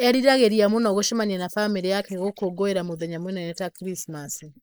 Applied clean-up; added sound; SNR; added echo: neural mask model Resemble Enhance denoiser.